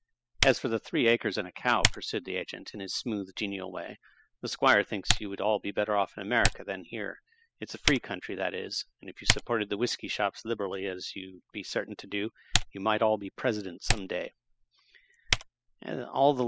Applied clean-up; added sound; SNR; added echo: classical method spectral subtraction.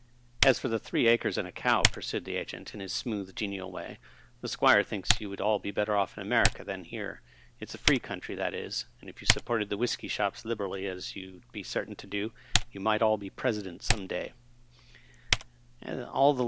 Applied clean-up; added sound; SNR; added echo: none; Typing; 4 dB; none.